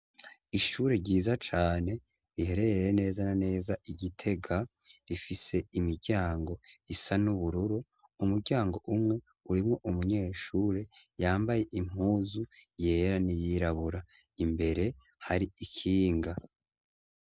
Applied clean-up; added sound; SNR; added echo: none; none; none; none.